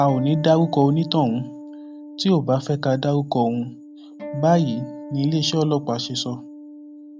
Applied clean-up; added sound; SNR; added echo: none; Acoustic guitar; 15 dB; none.